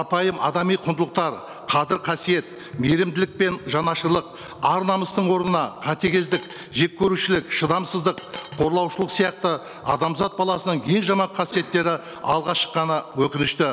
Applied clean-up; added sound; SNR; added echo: none; Coin (dropping); 14 dB; none.